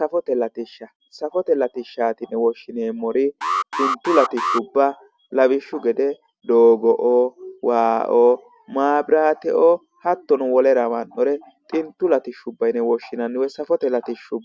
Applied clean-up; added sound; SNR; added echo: none; Alarm; 4 dB; none.